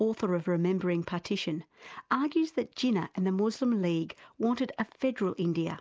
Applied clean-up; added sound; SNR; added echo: none; none; none; none.